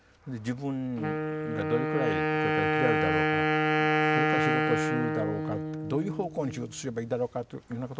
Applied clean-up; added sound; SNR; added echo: none; Wind instrument, woodwind instrument; -5 dB; none.